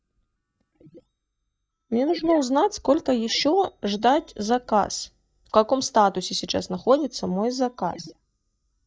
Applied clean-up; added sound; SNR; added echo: neural mask model DeepFilterNet 3.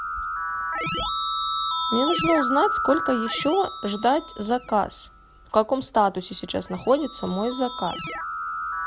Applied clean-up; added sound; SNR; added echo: none; Keyboard (musical); 4 dB; none.